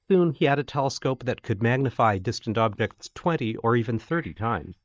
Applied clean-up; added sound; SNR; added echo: neural mask model DeepFilterNet 3.